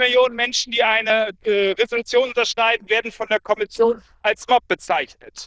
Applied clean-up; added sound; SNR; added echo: neural diffusion model UNIVERSE++.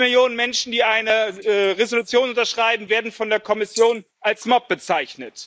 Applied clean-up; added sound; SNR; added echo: neural mask model Resemble Enhance denoiser.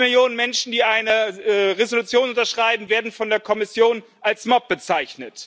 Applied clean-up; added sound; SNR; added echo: none; none; none; none.